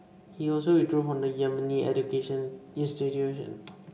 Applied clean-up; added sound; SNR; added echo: none; none; none; reverberation time 2.3 s.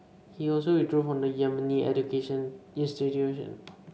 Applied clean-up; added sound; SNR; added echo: none; none; none; none.